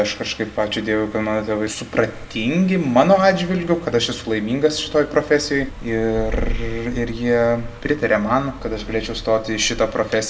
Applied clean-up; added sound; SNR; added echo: none; Car passing by; 12 dB; reverberation time 0.2 s.